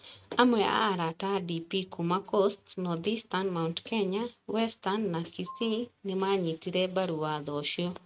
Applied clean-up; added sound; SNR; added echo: neural mask model RNNoise.